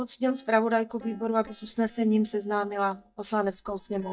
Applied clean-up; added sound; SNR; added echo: neural mask model DeepFilterNet 3.